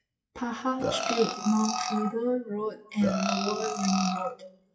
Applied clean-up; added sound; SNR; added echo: classical method WPE with log-MMSE.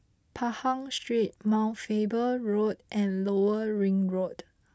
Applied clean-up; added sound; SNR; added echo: none; none; none; none.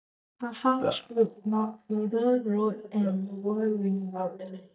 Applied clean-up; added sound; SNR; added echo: neural mask model DeepFilterNet 3.